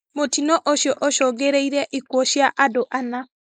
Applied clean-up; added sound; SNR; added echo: neural mask model Resemble Enhance denoiser.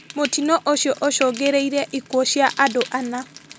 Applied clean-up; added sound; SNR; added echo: none; Frying (food); 15 dB; none.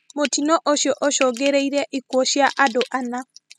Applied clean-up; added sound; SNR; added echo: classical method spectral subtraction.